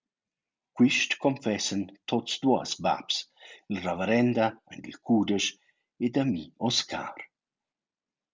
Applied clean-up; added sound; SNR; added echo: none; none; none; none.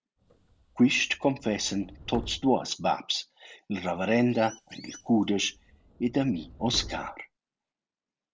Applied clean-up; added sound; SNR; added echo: none; Subway, metro, underground + Chirp, tweet; 18 dB; none.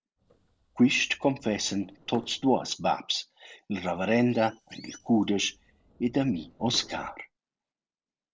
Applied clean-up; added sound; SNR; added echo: neural separator model SepFormer DNS4.